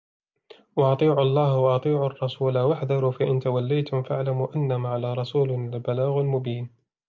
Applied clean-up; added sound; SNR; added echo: none; none; none; none.